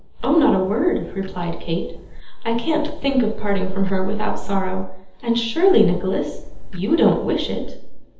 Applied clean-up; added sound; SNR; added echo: none; Tick-tock; 14 dB; reverberation time 0.8 s.